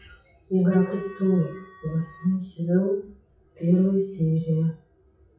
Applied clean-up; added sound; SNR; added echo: classical method WPE with log-MMSE.